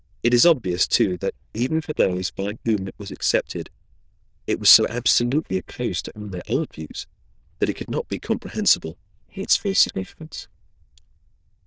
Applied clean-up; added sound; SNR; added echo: neural diffusion model UNIVERSE++.